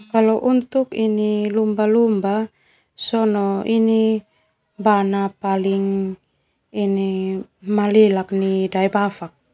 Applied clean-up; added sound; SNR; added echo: none; none; none; none.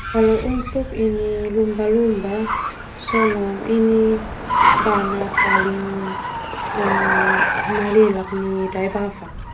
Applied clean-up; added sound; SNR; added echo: none; Car; 2 dB; reverberation time 0.3 s.